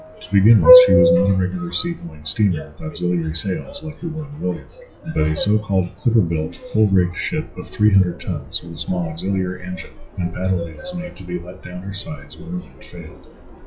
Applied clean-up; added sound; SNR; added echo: classical method WPE with log-MMSE.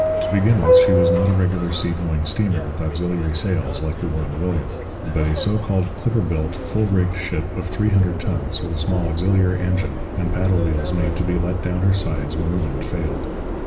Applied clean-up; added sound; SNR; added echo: none; Subway, metro, underground; 3 dB; reverberation time 1.3 s.